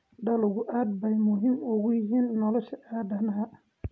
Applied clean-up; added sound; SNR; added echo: none; none; none; none.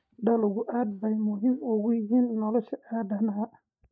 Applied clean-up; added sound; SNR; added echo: neural mask model DeepFilterNet 3.